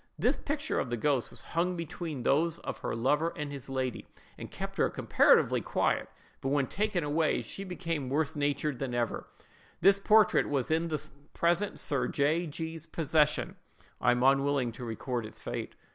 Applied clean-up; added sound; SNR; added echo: none; none; none; none.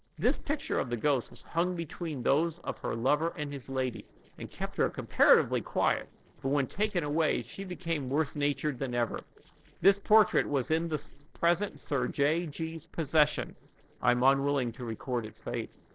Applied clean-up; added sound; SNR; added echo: neural separator model SepFormer DNS4.